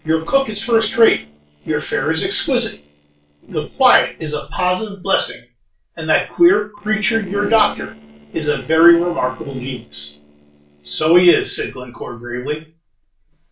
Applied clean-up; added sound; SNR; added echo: neural separator model SepFormer DNS4.